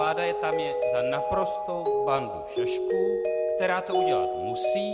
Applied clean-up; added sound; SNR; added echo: none; Mallet percussion; -5 dB; none.